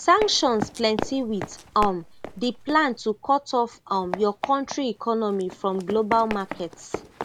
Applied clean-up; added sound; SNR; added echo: none; Run; 11 dB; none.